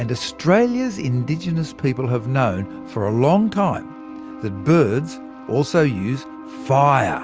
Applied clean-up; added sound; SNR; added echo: none; none; none; none.